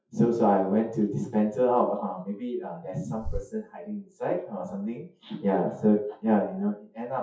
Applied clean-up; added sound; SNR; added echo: classical method WPE with log-MMSE.